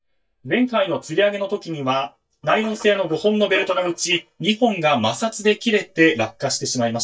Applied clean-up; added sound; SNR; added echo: neural mask model DeepFilterNet 3.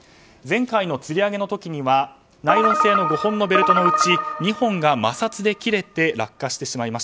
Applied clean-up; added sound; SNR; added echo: none; none; none; none.